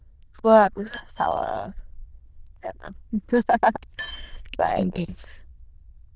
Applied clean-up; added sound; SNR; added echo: neural diffusion model UNIVERSE++.